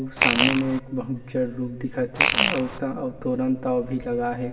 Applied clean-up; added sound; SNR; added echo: none; Fart; -3 dB; reverberation time 1.5 s.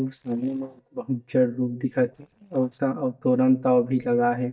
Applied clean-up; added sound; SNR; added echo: neural mask model DeepFilterNet 3.